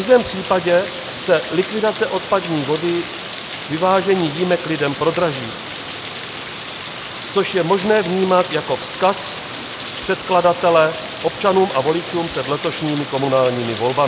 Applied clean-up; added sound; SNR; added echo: none; Rain; 10 dB; none.